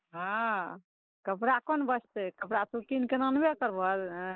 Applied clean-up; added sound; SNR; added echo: neural mask model Resemble Enhance denoiser.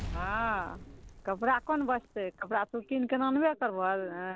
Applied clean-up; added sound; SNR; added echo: none; Explosion; 15 dB; none.